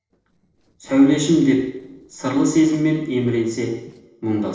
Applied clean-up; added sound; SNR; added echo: neural separator model SepFormer DNS4.